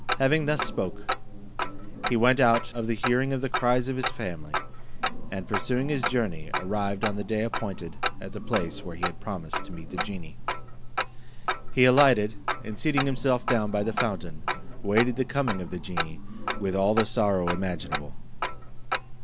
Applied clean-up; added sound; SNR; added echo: none; Tick-tock; 2 dB; none.